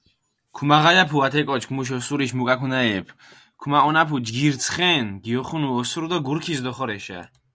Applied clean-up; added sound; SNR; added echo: none; none; none; none.